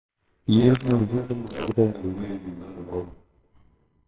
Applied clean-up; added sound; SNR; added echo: neural separator model SepFormer WHAMR!.